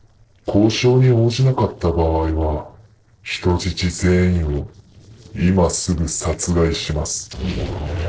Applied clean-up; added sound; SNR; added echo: neural separator model SepFormer DNS4.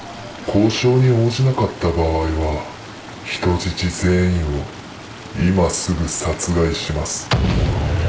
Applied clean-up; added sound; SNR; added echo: none; Stream; 15 dB; none.